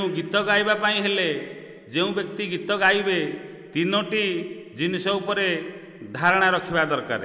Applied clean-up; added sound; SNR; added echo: none; none; none; none.